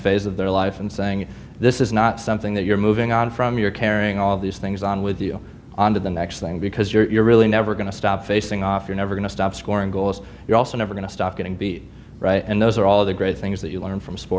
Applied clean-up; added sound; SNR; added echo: none; none; none; none.